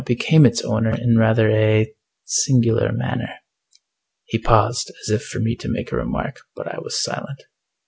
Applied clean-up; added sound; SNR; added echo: none; none; none; none.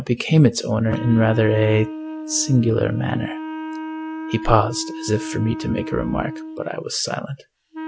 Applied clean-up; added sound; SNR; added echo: none; Wind instrument, woodwind instrument; 10 dB; none.